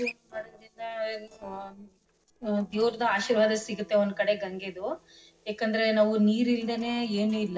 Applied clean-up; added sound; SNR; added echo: neural separator model SepFormer DNS4.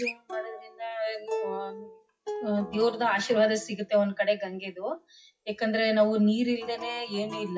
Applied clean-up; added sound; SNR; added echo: classical method WPE with log-MMSE.